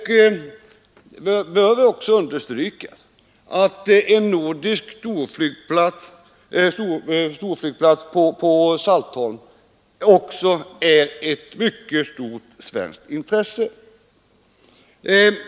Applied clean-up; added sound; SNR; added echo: none; none; none; none.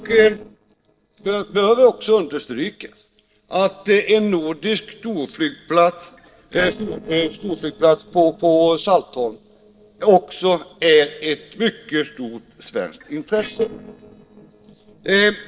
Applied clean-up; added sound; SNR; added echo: neural separator model SepFormer DNS4.